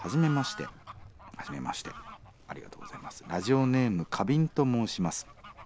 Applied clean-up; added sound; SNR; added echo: none; Bird / Fowl; 16 dB; none.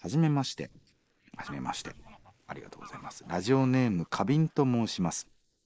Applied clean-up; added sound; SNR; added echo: neural mask model Resemble Enhance denoiser.